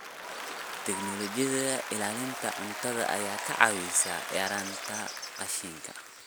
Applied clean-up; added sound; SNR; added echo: none; Applause; 6 dB; none.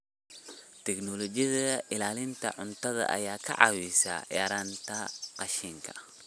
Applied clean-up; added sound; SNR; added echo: none; none; none; none.